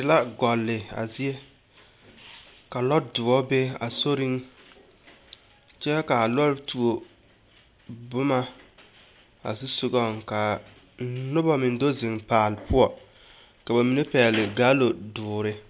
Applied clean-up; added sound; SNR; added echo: none; none; none; none.